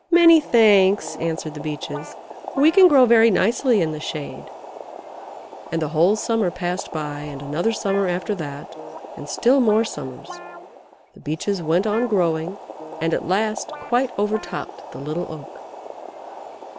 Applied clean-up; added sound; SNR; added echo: none; Boiling + Guitar; 14 dB; none.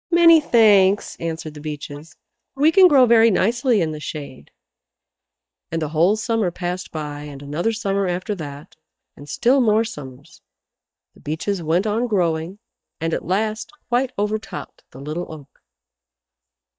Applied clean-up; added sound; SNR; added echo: neural mask model DeepFilterNet 3.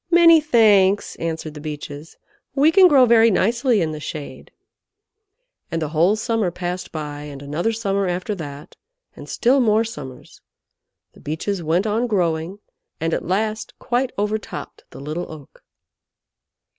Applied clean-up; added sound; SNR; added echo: none; none; none; none.